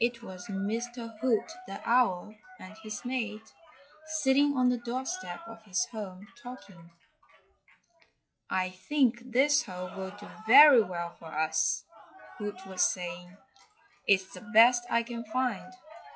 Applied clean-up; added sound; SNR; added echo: classical method log-MMSE.